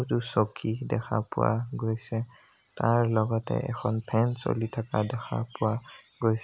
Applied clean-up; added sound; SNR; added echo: none; none; none; none.